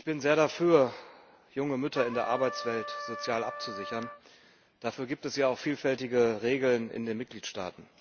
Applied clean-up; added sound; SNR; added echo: none; Trumpet; 10 dB; none.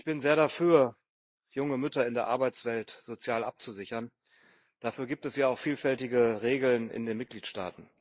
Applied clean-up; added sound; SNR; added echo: neural mask model Resemble Enhance denoiser.